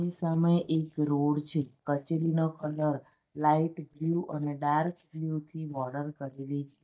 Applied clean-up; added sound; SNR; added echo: neural mask model DeepFilterNet 3.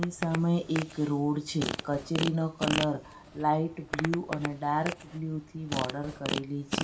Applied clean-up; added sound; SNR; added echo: none; Fart; 6 dB; reverberation time 0.5 s.